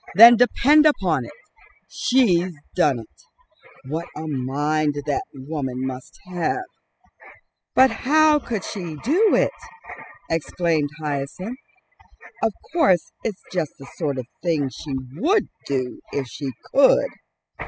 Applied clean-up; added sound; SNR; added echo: classical method spectral subtraction.